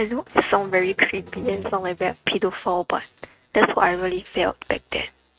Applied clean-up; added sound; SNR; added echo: neural mask model RNNoise.